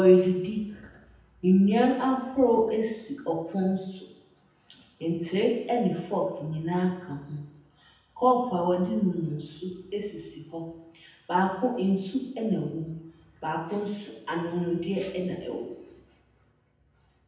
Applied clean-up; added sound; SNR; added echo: none; none; none; reverberation time 0.9 s.